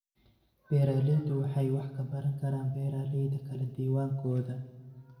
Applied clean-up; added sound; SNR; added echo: none; none; none; reverberation time 1.4 s.